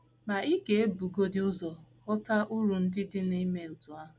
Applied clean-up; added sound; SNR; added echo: none; none; none; none.